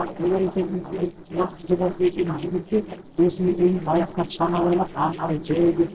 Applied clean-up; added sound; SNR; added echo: neural separator model SepFormer DNS4.